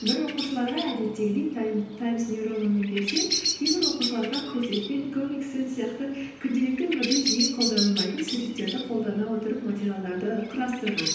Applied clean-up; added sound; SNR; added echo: none; Bird vocalization, bird call, bird song; 6 dB; reverberation time 0.9 s.